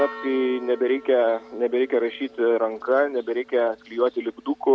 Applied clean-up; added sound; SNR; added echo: none; Church bell; 19 dB; none.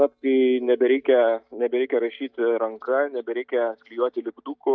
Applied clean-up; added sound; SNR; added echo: neural mask model DeepFilterNet 3.